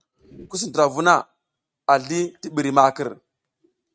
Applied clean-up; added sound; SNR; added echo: neural mask model RNNoise.